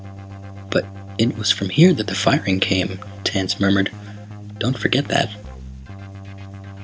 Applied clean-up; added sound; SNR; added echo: none; Keyboard (musical); 13 dB; none.